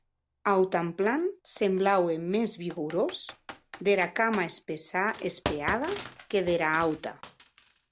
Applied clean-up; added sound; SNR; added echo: none; Computer keyboard; 15 dB; none.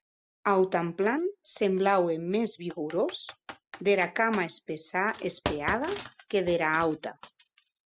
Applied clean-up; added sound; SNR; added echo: classical method spectral subtraction.